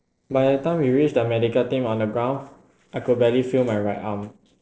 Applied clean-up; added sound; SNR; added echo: neural separator model SepFormer DNS4.